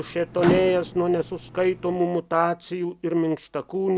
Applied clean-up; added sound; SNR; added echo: none; Microwave oven; 11 dB; none.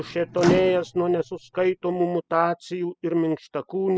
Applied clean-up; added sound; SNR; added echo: classical method spectral subtraction.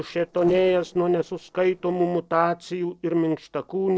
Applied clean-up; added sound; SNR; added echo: neural separator model SepFormer DNS4.